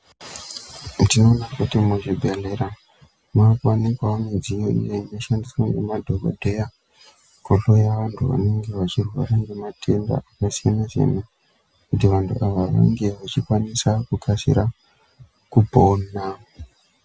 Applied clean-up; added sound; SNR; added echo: none; none; none; none.